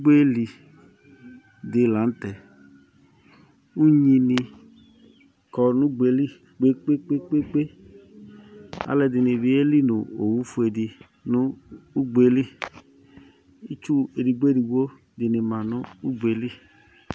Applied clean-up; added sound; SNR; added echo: none; none; none; none.